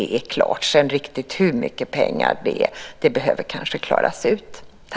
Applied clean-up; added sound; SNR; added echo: none; none; none; none.